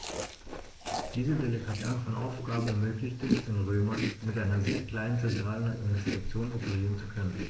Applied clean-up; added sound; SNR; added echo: neural mask model Resemble Enhance denoiser.